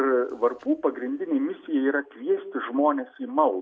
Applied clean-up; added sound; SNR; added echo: none; none; none; none.